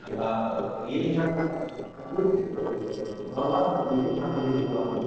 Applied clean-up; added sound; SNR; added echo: neural separator model SepFormer DNS4.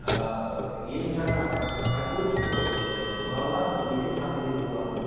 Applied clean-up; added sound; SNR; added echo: none; Clock; 0 dB; reverberation time 2.1 s.